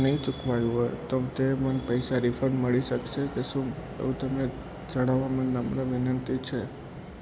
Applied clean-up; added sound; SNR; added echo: none; none; none; none.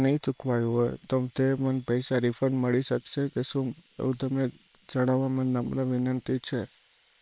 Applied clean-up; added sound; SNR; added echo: neural separator model SepFormer WHAM!.